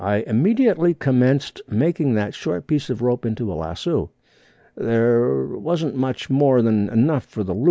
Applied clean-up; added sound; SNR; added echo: none; none; none; none.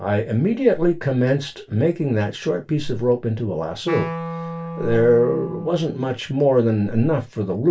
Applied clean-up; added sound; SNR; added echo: none; Wind instrument, woodwind instrument; 11 dB; reverberation time 0.2 s.